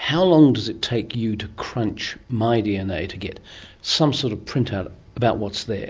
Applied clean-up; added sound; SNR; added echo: none; none; none; none.